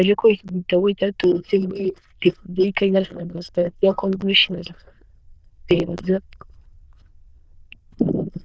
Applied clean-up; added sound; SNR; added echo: neural diffusion model UNIVERSE++.